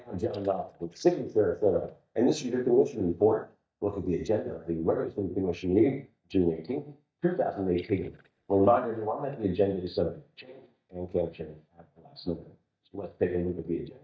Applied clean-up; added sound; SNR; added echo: neural mask model DeepFilterNet 3.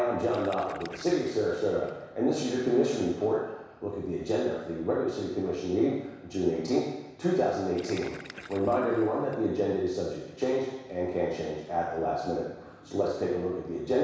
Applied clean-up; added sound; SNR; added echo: none; Gurgling; 19 dB; reverberation time 1.1 s.